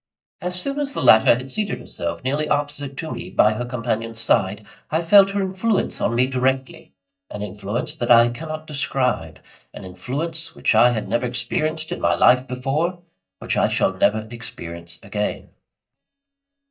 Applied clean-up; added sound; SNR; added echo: neural mask model DeepFilterNet 3.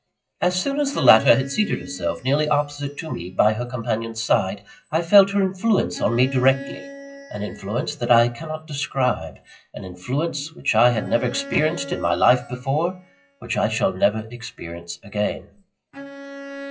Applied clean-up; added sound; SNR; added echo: classical method WPE with log-MMSE.